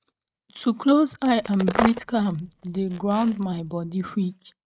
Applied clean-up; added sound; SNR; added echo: neural mask model RNNoise.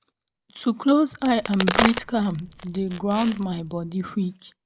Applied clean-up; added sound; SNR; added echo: none; Crack; 5 dB; none.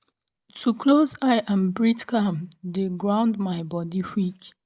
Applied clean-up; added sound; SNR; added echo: none; none; none; none.